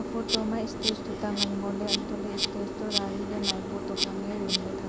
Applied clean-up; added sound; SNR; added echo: none; Insect; -2 dB; none.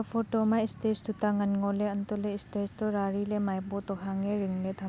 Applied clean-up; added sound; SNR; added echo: none; none; none; none.